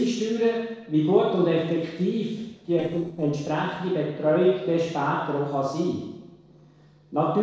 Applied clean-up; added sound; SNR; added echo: neural separator model SepFormer DNS4.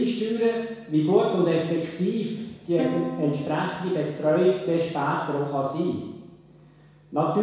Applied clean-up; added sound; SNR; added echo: none; Plucked string instrument; 13 dB; reverberation time 1.1 s.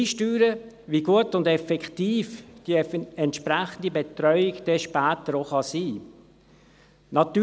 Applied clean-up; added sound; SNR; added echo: none; none; none; none.